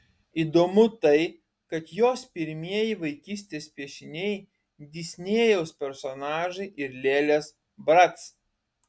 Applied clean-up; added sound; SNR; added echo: none; none; none; none.